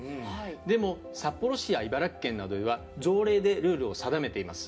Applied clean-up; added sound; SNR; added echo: none; none; none; reverberation time 0.3 s.